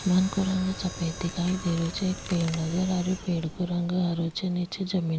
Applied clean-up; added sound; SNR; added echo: none; Mechanisms + Boom; 13 dB; none.